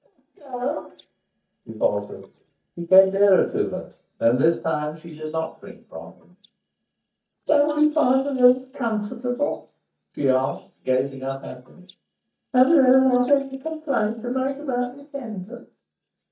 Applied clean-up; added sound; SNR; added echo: neural mask model DeepFilterNet 3.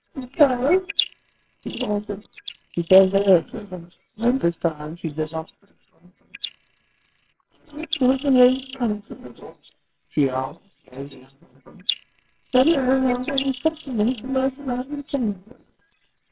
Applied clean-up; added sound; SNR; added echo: neural separator model SepFormer WHAMR!.